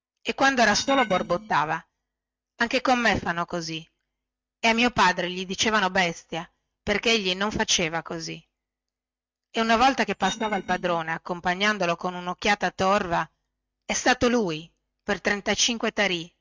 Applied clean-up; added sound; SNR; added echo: neural mask model RNNoise.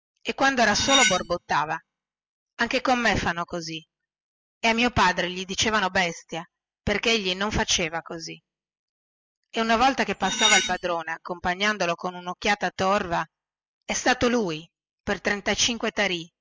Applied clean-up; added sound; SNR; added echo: classical method spectral subtraction.